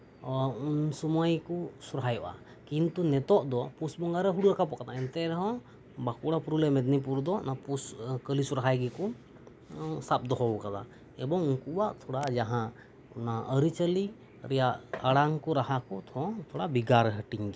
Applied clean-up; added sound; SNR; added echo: none; none; none; none.